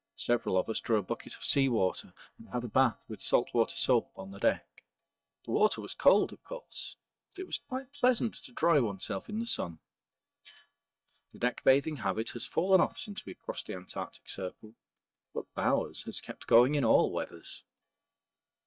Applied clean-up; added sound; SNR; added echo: neural mask model DeepFilterNet 3.